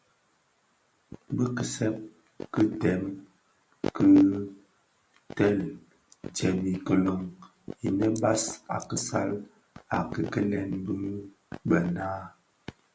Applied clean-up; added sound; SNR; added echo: none; none; none; none.